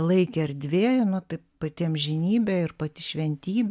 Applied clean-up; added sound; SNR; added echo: none; none; none; none.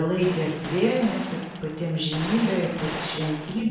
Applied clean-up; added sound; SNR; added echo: none; Gunshot, gunfire; 11 dB; reverberation time 0.9 s.